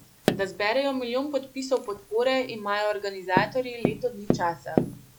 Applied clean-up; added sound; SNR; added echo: none; Tap; 4 dB; none.